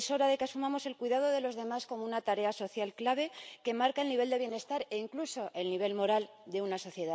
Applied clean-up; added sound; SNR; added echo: none; none; none; none.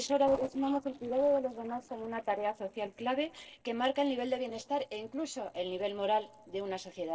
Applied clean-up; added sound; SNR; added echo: neural separator model SepFormer DNS4.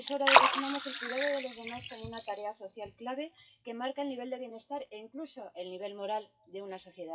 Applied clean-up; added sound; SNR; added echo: classical method WPE with log-MMSE.